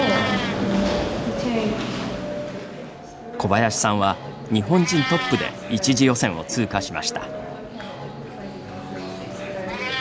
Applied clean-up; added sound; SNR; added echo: none; Meow; 11 dB; none.